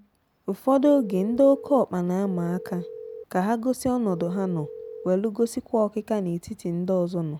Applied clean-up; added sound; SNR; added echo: none; Telephone; 13 dB; none.